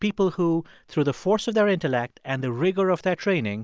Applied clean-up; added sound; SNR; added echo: none; none; none; none.